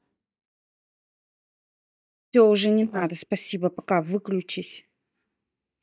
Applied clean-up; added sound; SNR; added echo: neural mask model DeepFilterNet 3.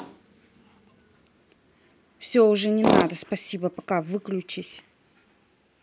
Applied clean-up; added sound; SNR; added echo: none; Tools; 4 dB; none.